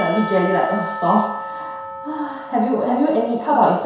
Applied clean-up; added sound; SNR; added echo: none; Church bell / Percussion; 10 dB; reverberation time 0.7 s.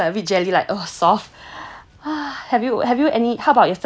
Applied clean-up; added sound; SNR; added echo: none; none; none; none.